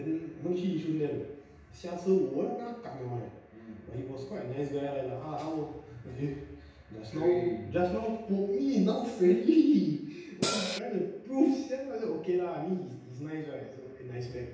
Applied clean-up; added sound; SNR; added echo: none; Cymbal; -1 dB; reverberation time 0.9 s.